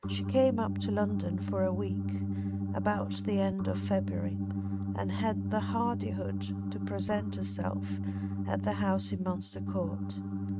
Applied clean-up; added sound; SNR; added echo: neural mask model RNNoise.